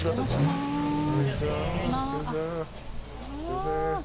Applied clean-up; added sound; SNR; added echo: none; Accelerating, revving, vroom / Vehicle; 3 dB; none.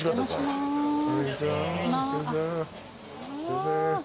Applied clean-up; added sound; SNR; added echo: none; none; none; none.